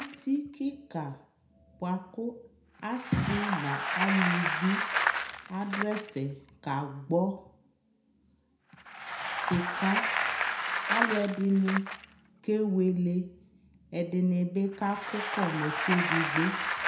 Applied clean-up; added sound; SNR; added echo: none; Bicycle; 3 dB; reverberation time 0.5 s.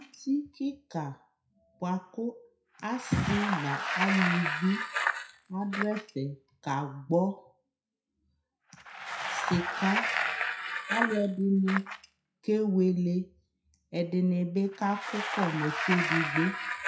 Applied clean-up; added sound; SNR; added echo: classical method WPE with log-MMSE.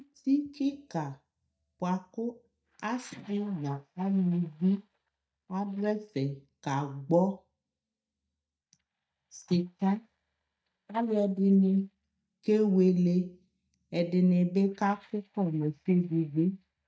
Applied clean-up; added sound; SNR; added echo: neural mask model DeepFilterNet 3.